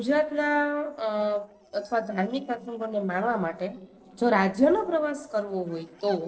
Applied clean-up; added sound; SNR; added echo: neural separator model SepFormer DNS4.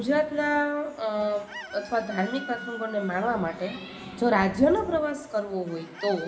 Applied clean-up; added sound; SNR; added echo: none; Chicken, rooster; 18 dB; reverberation time 0.9 s.